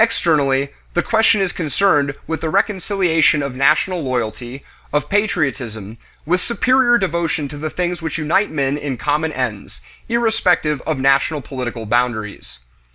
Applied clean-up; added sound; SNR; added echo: none; none; none; none.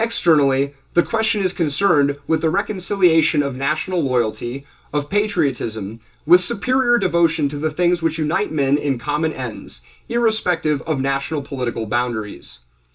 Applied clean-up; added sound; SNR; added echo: none; none; none; reverberation time 0.2 s.